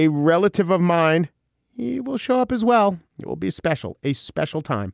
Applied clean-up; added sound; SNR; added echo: none; none; none; none.